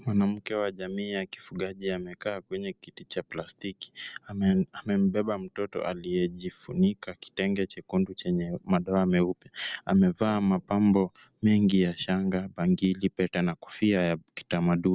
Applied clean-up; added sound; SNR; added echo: none; none; none; none.